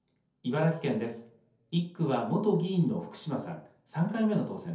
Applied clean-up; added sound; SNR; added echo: none; none; none; reverberation time 0.5 s.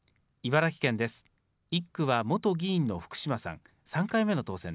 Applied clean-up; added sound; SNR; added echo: none; none; none; none.